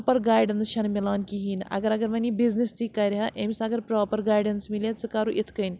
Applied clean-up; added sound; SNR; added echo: none; none; none; none.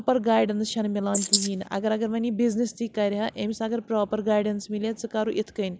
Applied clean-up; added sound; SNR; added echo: neural mask model Resemble Enhance denoiser.